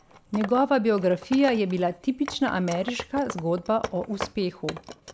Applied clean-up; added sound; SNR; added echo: none; Wood; 14 dB; none.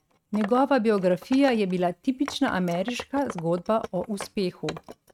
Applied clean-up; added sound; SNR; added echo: neural mask model RNNoise.